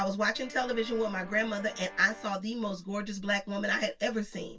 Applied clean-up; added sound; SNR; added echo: none; Guitar; 16 dB; reverberation time 0.1 s.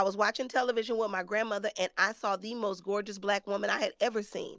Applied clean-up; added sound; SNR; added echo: none; none; none; none.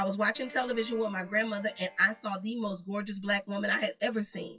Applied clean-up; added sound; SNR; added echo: classical method WPE with log-MMSE.